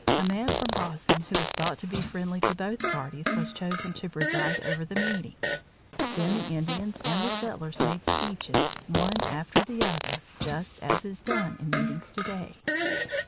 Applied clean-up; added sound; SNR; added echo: none; Fart; -2 dB; none.